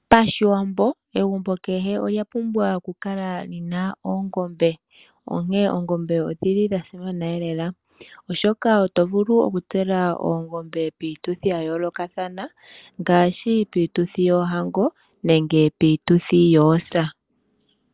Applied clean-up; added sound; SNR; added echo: none; none; none; none.